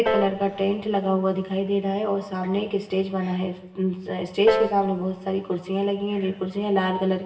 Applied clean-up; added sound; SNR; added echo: none; Piano; 8 dB; reverberation time 1.0 s.